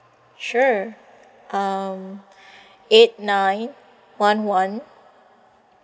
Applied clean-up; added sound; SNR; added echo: none; none; none; none.